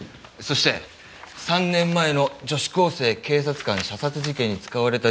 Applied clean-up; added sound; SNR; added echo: none; none; none; none.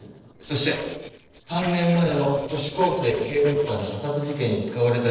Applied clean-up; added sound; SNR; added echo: neural separator model SepFormer DNS4.